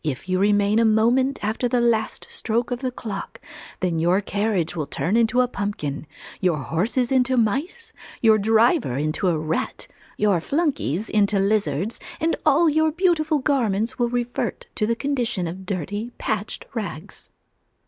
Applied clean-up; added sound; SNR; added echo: none; none; none; none.